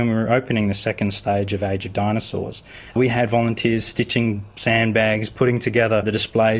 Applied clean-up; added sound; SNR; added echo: none; none; none; none.